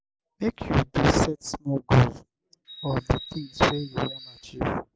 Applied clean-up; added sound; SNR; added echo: none; Bird; 16 dB; none.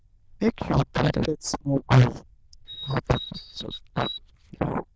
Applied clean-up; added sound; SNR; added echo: neural diffusion model UNIVERSE++.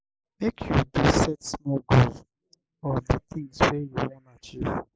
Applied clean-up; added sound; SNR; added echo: neural mask model Resemble Enhance denoiser.